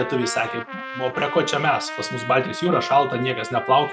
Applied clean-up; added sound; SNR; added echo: none; Trumpet; 9 dB; none.